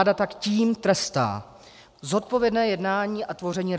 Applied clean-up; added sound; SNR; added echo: none; none; none; none.